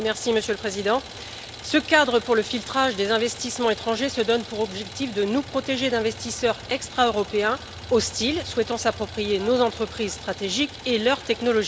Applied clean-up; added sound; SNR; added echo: none; Idling; 14 dB; none.